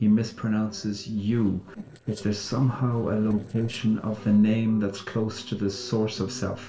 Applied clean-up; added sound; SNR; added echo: neural separator model SepFormer DNS4.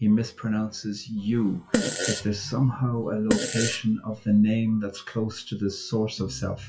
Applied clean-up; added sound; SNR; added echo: classical method WPE with log-MMSE.